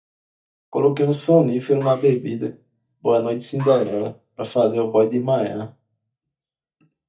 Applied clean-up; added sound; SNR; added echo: neural mask model DeepFilterNet 3.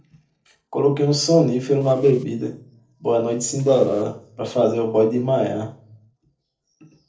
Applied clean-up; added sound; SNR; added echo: neural separator model SepFormer DNS4.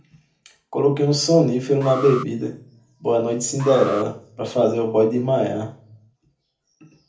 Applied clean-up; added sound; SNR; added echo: none; Alarm; 14 dB; reverberation time 0.4 s.